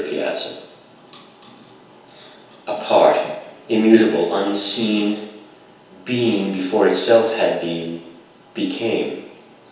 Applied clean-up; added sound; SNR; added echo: none; none; none; reverberation time 1.0 s.